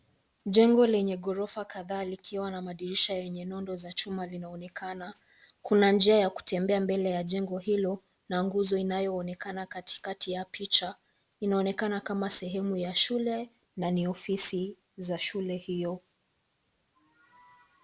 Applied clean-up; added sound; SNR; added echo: none; none; none; none.